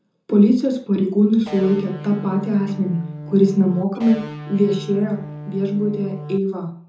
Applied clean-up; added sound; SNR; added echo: none; Electric guitar; 13 dB; reverberation time 0.5 s.